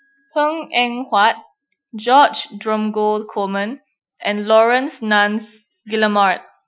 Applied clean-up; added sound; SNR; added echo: classical method Wiener filter.